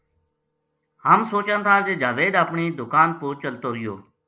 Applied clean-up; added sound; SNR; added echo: none; none; none; none.